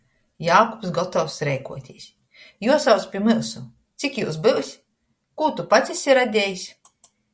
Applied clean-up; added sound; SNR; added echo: none; none; none; none.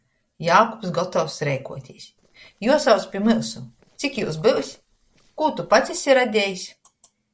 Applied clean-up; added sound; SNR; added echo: neural separator model SepFormer DNS4.